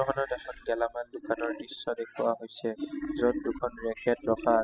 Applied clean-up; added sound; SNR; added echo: classical method spectral subtraction.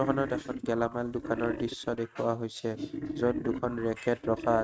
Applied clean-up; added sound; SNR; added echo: neural mask model RNNoise.